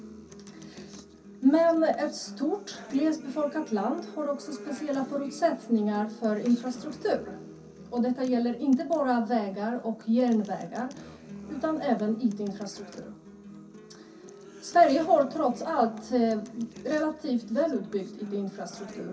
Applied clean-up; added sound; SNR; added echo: none; Acoustic guitar; 16 dB; reverberation time 0.3 s.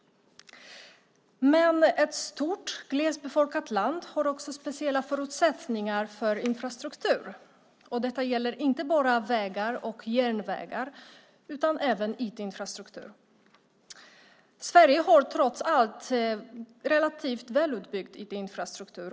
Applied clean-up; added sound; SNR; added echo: none; none; none; none.